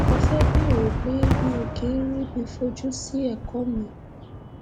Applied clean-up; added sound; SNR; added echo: none; Fireworks; -3 dB; none.